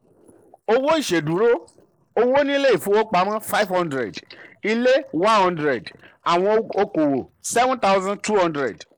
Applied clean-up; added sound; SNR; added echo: neural mask model Resemble Enhance denoiser.